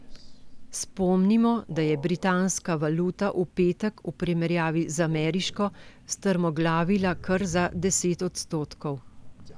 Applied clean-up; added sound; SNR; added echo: none; Crow; 18 dB; none.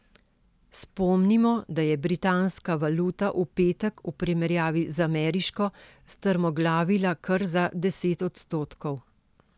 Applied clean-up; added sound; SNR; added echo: none; none; none; none.